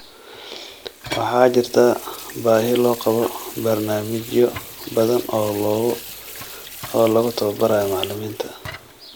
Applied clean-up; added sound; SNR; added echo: none; Sink (filling or washing) / Water tap, faucet; 15 dB; none.